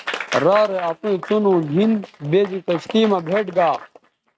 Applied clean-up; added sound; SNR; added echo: neural mask model RNNoise.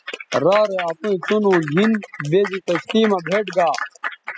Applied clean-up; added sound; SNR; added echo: classical method spectral subtraction.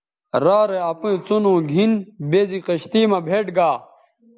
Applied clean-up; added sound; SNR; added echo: none; none; none; none.